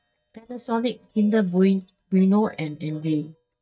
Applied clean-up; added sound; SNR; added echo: neural mask model DeepFilterNet 3.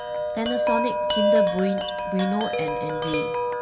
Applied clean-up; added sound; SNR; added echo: none; Wind chime; -4 dB; reverberation time 1.0 s.